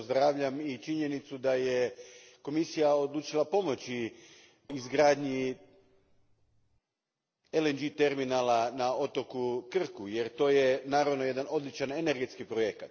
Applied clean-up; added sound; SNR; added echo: neural separator model SepFormer DNS4.